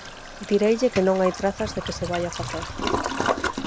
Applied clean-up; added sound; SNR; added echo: none; Toilet flush; 4 dB; none.